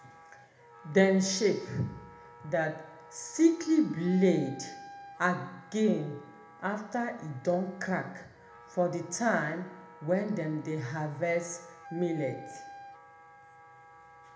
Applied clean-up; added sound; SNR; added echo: none; Wind instrument, woodwind instrument; 20 dB; reverberation time 0.8 s.